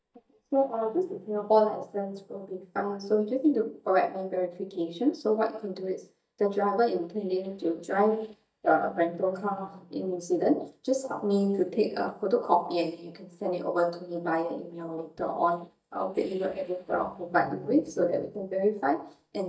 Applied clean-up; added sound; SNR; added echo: neural mask model DeepFilterNet 3.